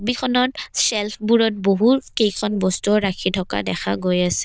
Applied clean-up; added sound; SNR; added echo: neural diffusion model UNIVERSE++.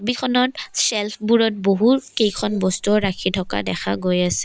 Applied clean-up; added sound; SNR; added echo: neural mask model DeepFilterNet 3.